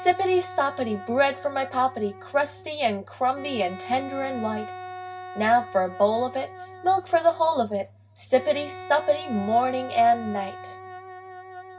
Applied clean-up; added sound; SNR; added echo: none; Wind instrument, woodwind instrument; 14 dB; reverberation time 0.4 s.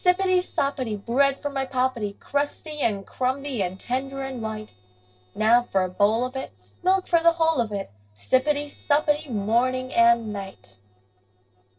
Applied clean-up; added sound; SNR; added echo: neural separator model SepFormer DNS4.